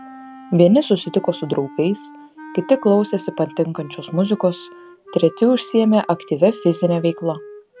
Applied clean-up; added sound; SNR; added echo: none; Wind instrument, woodwind instrument; 19 dB; none.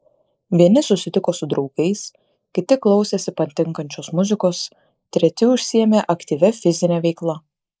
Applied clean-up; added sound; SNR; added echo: neural mask model Resemble Enhance denoiser.